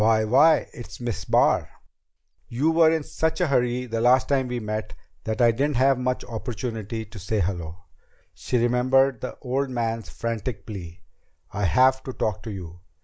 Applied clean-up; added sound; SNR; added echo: none; none; none; none.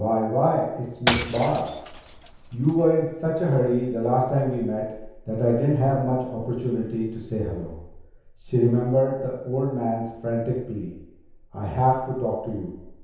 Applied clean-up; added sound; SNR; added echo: none; Shatter / Crushing; 4 dB; reverberation time 0.9 s.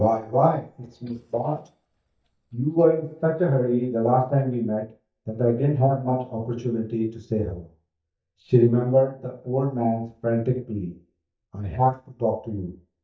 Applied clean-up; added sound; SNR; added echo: neural mask model DeepFilterNet 3.